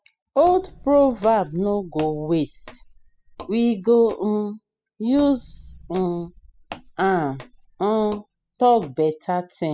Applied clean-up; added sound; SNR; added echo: classical method spectral subtraction.